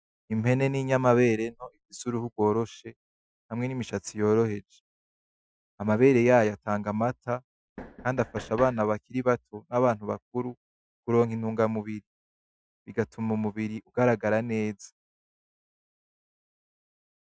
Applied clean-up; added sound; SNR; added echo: classical method Wiener filter.